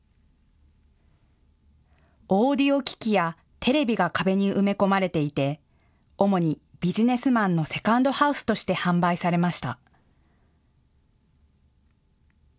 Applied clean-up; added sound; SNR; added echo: none; none; none; none.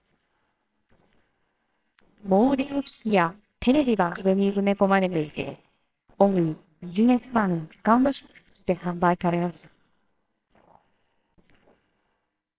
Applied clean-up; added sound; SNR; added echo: neural separator model SepFormer WHAMR!.